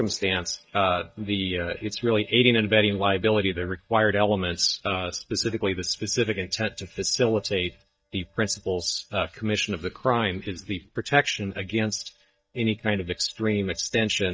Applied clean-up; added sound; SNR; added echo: neural mask model DeepFilterNet 3.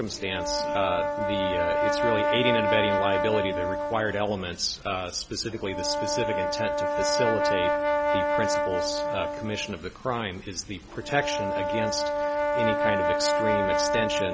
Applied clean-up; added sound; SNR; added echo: none; Brass instrument; -3 dB; none.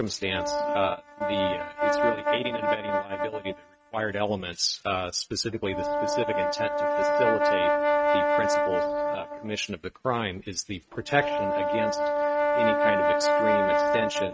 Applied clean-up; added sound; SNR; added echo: neural mask model RNNoise.